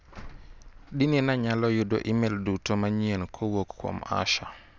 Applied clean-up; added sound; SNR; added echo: none; none; none; none.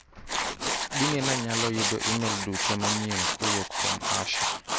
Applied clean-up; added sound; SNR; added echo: none; Tools; -3 dB; none.